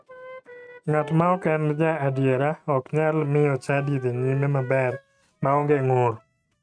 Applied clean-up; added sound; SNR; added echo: neural mask model RNNoise.